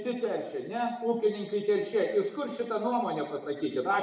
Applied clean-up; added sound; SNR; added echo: none; none; none; reverberation time 0.8 s.